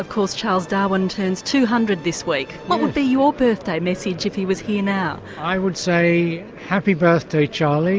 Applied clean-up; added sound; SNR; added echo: none; none; none; none.